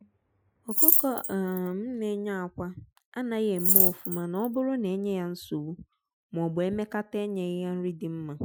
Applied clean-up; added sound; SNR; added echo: classical method Wiener filter.